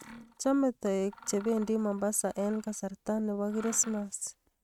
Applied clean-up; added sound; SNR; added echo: neural mask model RNNoise.